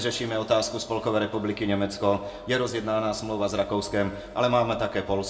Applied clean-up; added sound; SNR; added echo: none; none; none; reverberation time 0.4 s.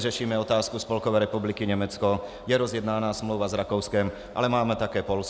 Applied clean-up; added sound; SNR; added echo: none; none; none; none.